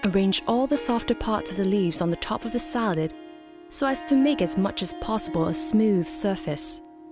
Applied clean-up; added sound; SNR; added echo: none; Harp; 12 dB; none.